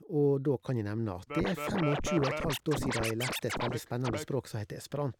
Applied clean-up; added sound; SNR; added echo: none; Scratching (performance technique); 3 dB; none.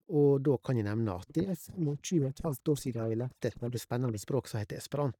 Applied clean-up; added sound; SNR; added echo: neural mask model DeepFilterNet 3.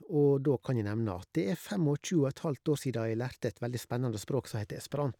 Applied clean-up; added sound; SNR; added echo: none; none; none; none.